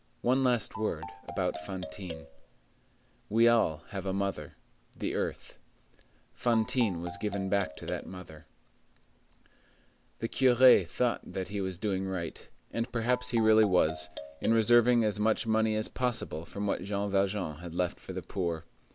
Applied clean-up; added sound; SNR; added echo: none; Marimba, xylophone; 13 dB; none.